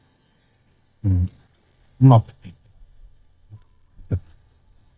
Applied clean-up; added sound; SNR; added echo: neural mask model DeepFilterNet 3.